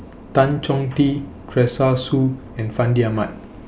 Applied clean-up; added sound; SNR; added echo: none; none; none; none.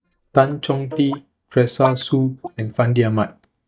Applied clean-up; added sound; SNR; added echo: neural mask model DeepFilterNet 3.